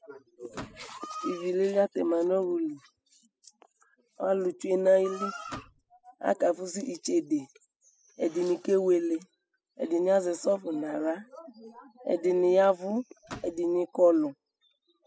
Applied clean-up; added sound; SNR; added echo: classical method spectral subtraction.